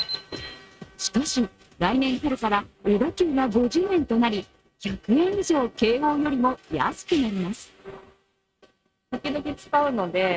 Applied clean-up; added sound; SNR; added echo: neural mask model RNNoise.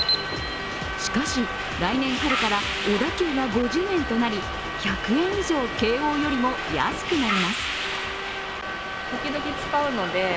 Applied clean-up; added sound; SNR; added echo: none; Subway, metro, underground; 3 dB; none.